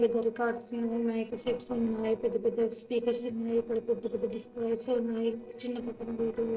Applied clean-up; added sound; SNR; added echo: neural separator model SepFormer DNS4.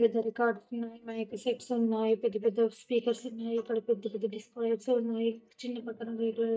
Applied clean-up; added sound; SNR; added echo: neural mask model DeepFilterNet 3.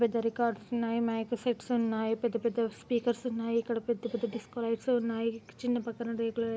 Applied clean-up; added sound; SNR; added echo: none; none; none; none.